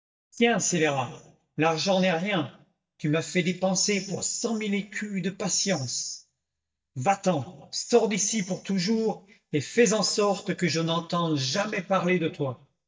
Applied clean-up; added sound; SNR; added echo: neural mask model DeepFilterNet 3.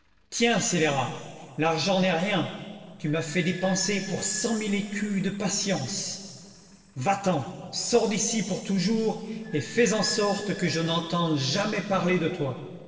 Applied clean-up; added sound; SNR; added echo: neural separator model SepFormer DNS4.